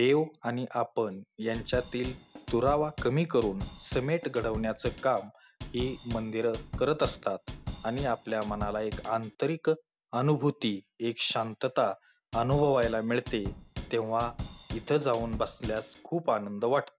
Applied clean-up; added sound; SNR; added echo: none; Drum / Drum kit; 10 dB; none.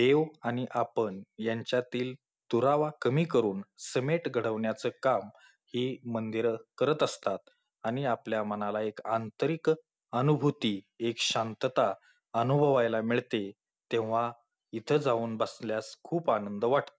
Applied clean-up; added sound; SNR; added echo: none; none; none; none.